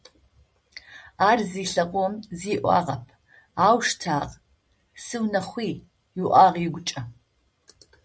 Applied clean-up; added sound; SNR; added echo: none; none; none; none.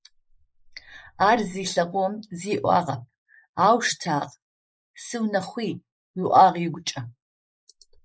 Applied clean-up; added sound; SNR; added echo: neural mask model Resemble Enhance denoiser.